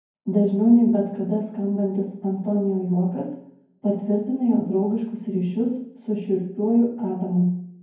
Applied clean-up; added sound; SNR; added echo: none; none; none; reverberation time 0.9 s.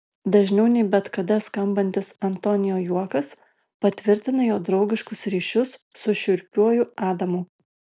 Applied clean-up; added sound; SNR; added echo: none; none; none; none.